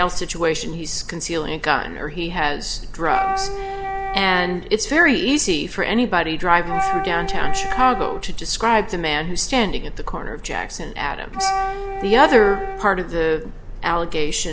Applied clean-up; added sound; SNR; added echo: none; Wind instrument, woodwind instrument; 6 dB; none.